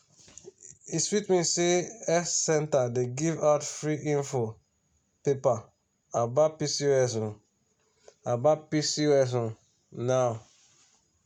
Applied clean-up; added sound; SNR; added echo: none; none; none; none.